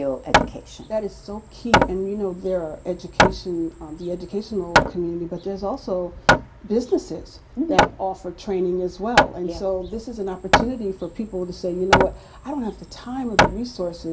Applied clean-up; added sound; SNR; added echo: none; Hammer; -2 dB; reverberation time 0.3 s.